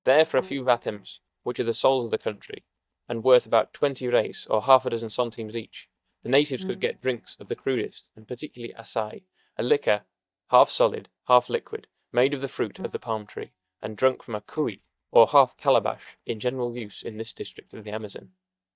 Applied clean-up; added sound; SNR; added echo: neural mask model DeepFilterNet 3.